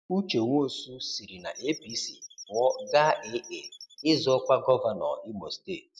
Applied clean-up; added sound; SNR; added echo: none; Squeak / Chirp, tweet; 19 dB; none.